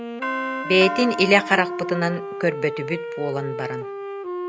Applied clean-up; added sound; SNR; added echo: none; Doorbell + Wind instrument, woodwind instrument; 6 dB; none.